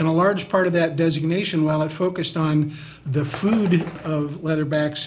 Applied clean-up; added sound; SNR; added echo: none; Bird; 18 dB; none.